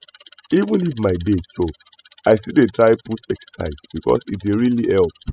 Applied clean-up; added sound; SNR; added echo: classical method spectral subtraction.